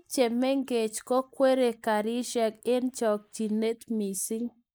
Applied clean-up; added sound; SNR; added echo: neural mask model Resemble Enhance denoiser.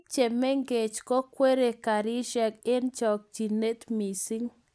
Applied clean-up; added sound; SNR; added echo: none; none; none; none.